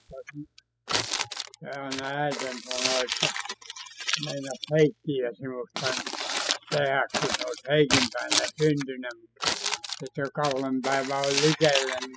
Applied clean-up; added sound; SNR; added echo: classical method spectral subtraction.